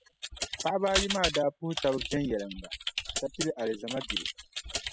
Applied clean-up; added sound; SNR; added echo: classical method spectral subtraction.